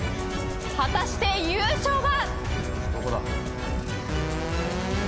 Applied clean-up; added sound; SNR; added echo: none; none; none; none.